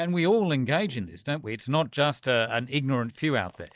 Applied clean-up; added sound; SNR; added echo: neural mask model DeepFilterNet 3.